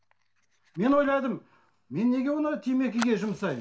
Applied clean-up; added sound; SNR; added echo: none; Fire; 19 dB; reverberation time 0.3 s.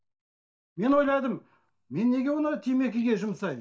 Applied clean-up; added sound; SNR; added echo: neural mask model DeepFilterNet 3.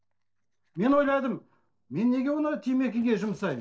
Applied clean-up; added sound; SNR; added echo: neural separator model SepFormer DNS4.